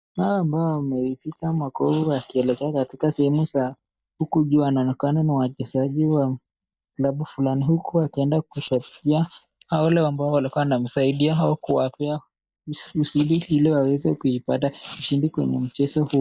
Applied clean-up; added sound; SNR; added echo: neural mask model DeepFilterNet 3.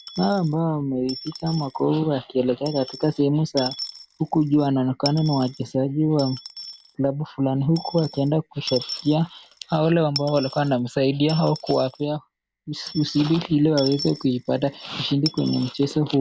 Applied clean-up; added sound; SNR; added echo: none; Coin (dropping) / Dishes, pots, and pans; 15 dB; none.